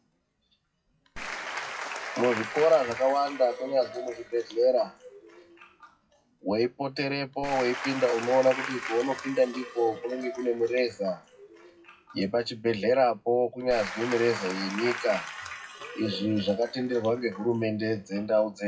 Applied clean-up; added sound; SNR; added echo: classical method WPE with log-MMSE.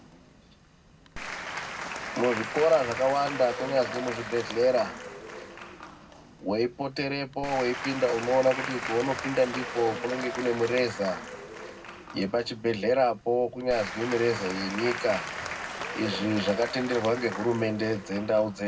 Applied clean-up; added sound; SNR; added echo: none; Applause / Crowd; 9 dB; reverberation time 0.3 s.